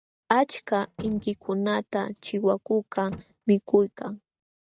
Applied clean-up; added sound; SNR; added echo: neural mask model RNNoise.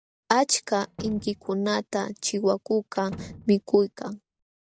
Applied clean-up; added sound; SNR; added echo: none; Slam; 19 dB; none.